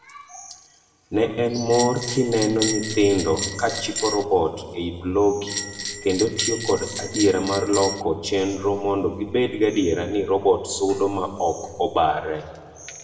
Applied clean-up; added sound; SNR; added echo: none; Bell; 7 dB; reverberation time 1.8 s.